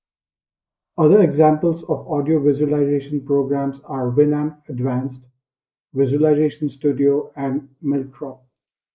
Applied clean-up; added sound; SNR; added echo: neural mask model Resemble Enhance denoiser.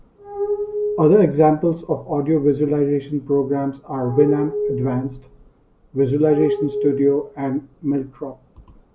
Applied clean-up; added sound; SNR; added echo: none; Glass; 6 dB; none.